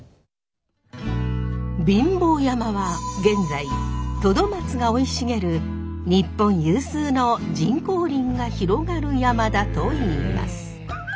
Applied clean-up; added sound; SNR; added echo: none; none; none; none.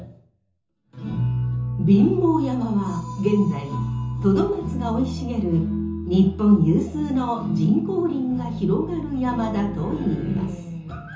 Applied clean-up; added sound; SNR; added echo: none; none; none; reverberation time 0.6 s.